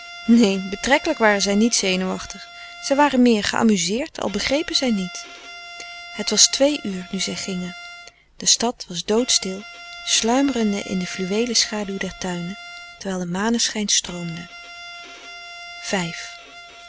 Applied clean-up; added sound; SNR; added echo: none; Bowed string instrument; 17 dB; none.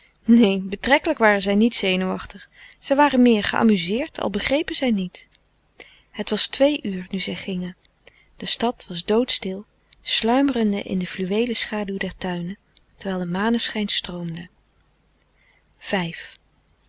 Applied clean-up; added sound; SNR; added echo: none; none; none; none.